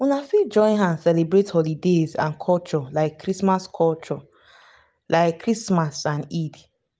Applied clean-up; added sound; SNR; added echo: none; none; none; none.